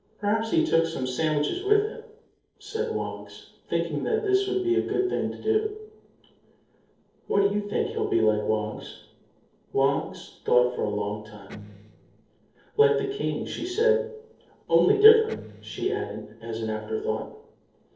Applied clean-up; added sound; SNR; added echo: neural separator model SepFormer DNS4.